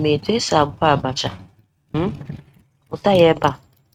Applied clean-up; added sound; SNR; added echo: neural mask model RNNoise.